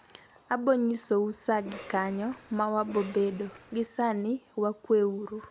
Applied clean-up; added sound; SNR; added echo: none; Cough; 17 dB; none.